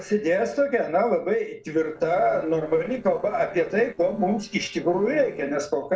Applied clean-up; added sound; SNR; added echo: neural separator model SepFormer DNS4.